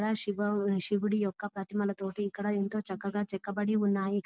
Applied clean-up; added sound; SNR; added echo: none; none; none; none.